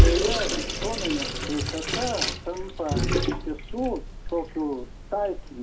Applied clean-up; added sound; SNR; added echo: none; Sink (filling or washing) / Water tap, faucet; -4 dB; reverberation time 0.2 s.